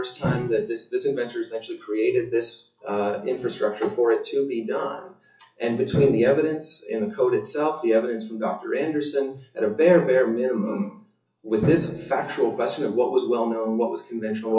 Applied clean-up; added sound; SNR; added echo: classical method WPE with log-MMSE.